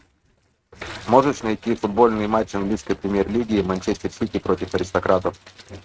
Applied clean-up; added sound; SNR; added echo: neural mask model RNNoise.